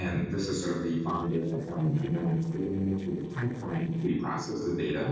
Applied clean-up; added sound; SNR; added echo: neural separator model SepFormer DNS4.